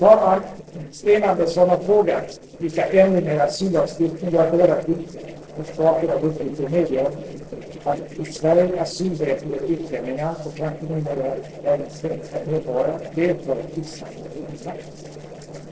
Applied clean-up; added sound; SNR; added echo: neural separator model SepFormer DNS4.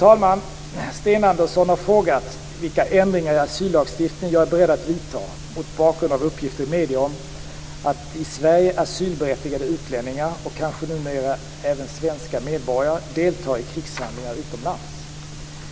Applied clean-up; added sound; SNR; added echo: none; none; none; none.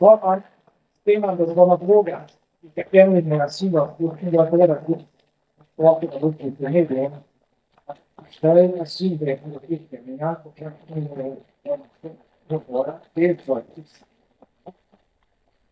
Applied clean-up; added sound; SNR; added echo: neural mask model DeepFilterNet 3.